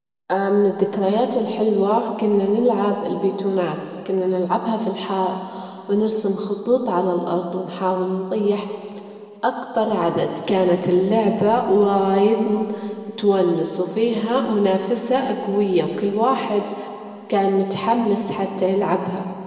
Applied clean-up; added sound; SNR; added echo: none; none; none; reverberation time 2.4 s.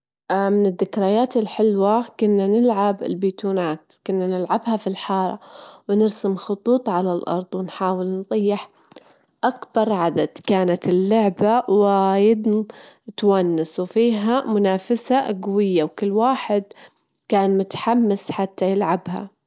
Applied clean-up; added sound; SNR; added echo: none; none; none; none.